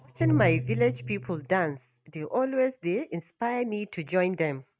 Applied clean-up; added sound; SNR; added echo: neural mask model RNNoise.